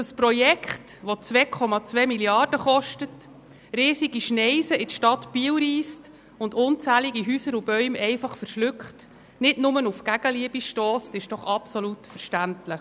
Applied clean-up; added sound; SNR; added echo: none; none; none; none.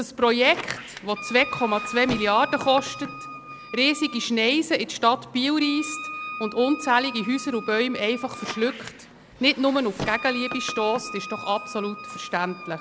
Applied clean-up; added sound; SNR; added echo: none; Wind instrument, woodwind instrument + Squeak; 12 dB; none.